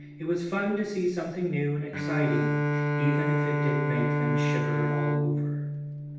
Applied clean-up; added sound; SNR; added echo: none; Bowed string instrument; -3 dB; reverberation time 0.9 s.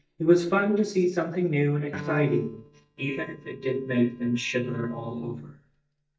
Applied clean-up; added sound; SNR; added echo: neural mask model DeepFilterNet 3.